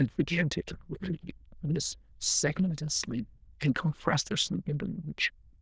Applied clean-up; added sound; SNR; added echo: neural diffusion model UNIVERSE++.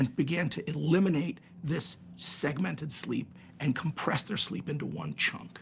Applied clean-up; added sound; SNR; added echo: none; none; none; none.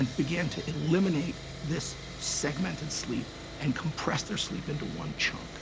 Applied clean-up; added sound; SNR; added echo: none; Sawing; 10 dB; none.